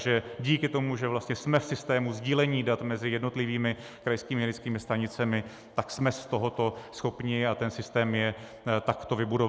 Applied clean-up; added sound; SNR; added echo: none; none; none; none.